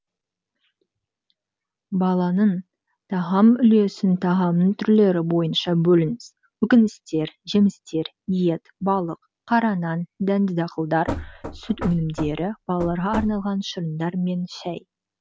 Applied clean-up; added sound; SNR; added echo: none; Knock / Wood; 11 dB; none.